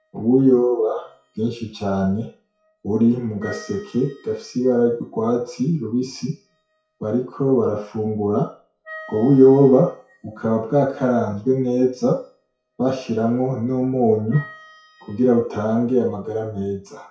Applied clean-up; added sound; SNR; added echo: classical method WPE with log-MMSE.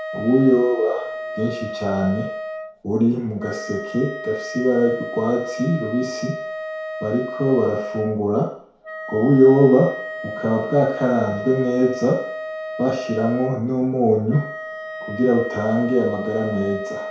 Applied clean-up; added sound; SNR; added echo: none; Wind instrument, woodwind instrument; 10 dB; reverberation time 0.6 s.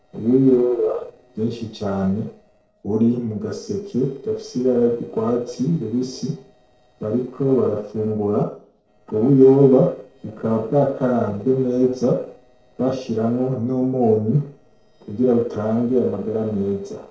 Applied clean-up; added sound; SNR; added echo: neural separator model SepFormer DNS4.